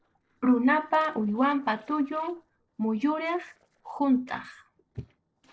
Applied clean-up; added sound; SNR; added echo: neural separator model SepFormer DNS4.